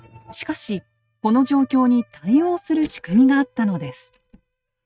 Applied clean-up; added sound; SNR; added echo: neural mask model RNNoise.